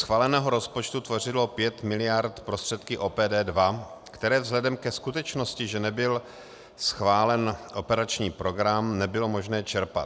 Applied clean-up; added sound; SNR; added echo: none; none; none; none.